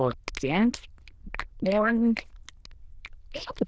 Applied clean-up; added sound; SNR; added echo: neural diffusion model UNIVERSE++.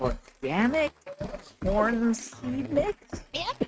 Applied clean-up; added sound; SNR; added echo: neural mask model RNNoise.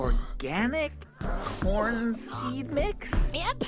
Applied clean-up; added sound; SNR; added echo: none; none; none; none.